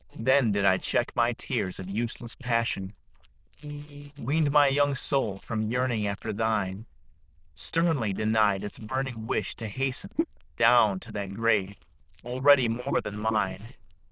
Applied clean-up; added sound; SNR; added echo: neural diffusion model UNIVERSE++.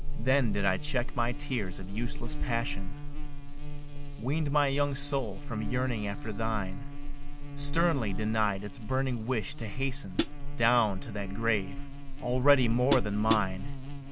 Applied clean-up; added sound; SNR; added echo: none; Hi-hat + Buzz; 0 dB; none.